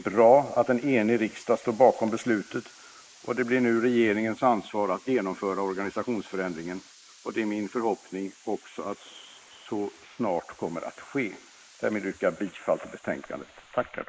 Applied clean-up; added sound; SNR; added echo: neural mask model Resemble Enhance denoiser.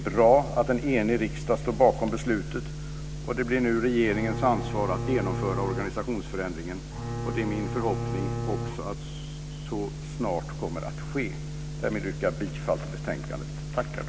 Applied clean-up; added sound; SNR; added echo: none; Bowed string instrument; 6 dB; none.